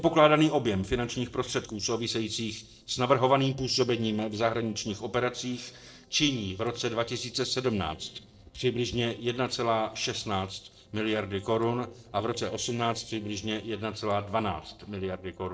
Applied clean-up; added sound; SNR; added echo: neural separator model SepFormer DNS4.